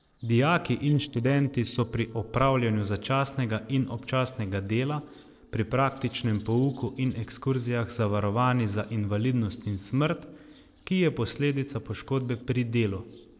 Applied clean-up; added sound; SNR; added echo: neural separator model SepFormer DNS4.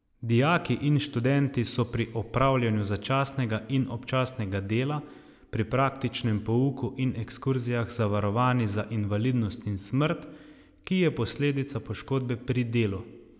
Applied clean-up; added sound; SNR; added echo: none; none; none; none.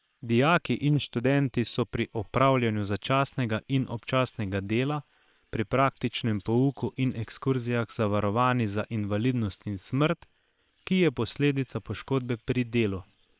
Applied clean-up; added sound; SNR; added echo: neural separator model SepFormer WHAM!.